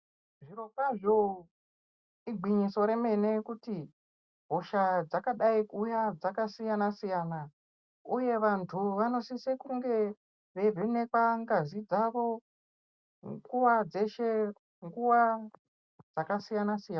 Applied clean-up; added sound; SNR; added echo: none; none; none; none.